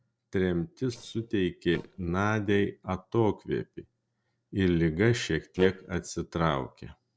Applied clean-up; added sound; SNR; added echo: neural separator model SepFormer DNS4.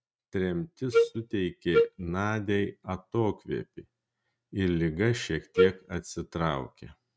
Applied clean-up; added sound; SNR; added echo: neural mask model RNNoise.